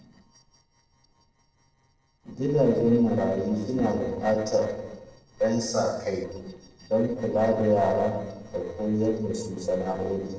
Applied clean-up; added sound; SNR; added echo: neural separator model SepFormer DNS4.